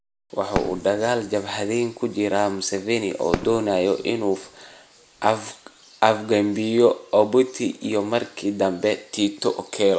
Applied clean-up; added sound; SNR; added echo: none; Fireworks; 14 dB; none.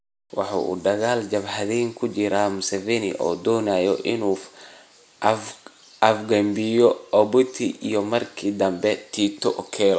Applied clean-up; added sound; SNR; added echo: none; none; none; none.